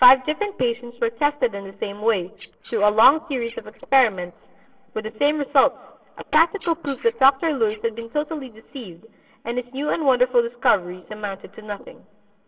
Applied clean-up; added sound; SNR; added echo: neural separator model SepFormer DNS4.